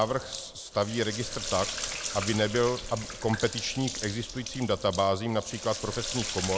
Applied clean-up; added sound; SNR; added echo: none; Sink (filling or washing); 8 dB; none.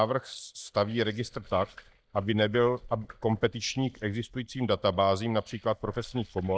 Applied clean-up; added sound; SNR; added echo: neural mask model DeepFilterNet 3.